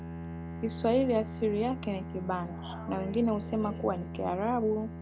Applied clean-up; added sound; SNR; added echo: none; Bowed string instrument; 8 dB; none.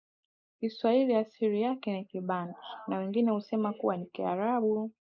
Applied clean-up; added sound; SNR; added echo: neural mask model Resemble Enhance denoiser.